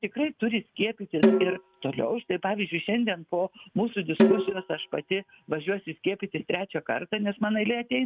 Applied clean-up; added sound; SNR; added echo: neural mask model RNNoise.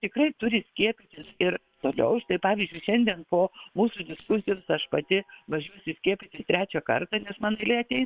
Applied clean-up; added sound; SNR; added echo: neural separator model SepFormer WHAM!.